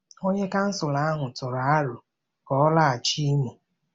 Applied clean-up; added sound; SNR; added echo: none; none; none; none.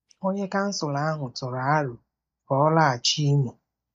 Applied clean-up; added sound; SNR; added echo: neural mask model DeepFilterNet 3.